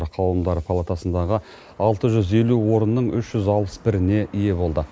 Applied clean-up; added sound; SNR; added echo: none; none; none; none.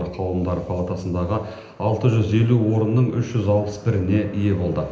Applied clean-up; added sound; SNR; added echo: none; none; none; reverberation time 0.8 s.